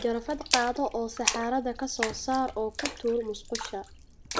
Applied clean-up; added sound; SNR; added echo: none; Splash, splatter; 4 dB; none.